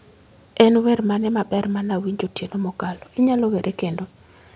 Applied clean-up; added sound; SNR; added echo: none; none; none; none.